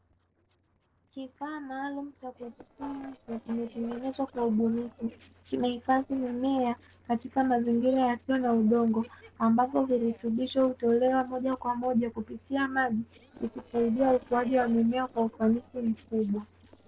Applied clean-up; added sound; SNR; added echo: neural separator model SepFormer DNS4.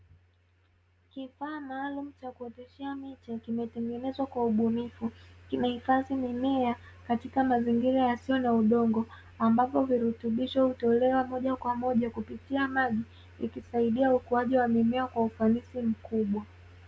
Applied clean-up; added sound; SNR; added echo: none; none; none; none.